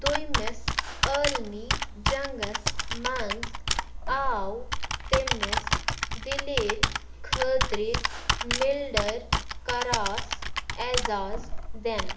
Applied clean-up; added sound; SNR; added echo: none; Computer keyboard; -3 dB; reverberation time 0.6 s.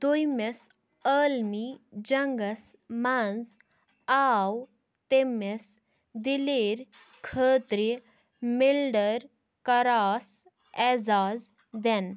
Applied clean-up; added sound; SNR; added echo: none; none; none; none.